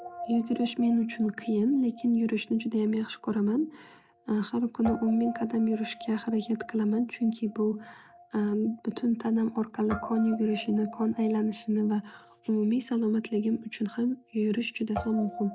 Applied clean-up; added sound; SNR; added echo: none; Guitar; 16 dB; none.